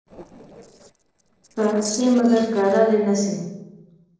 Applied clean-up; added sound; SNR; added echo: neural separator model SepFormer DNS4.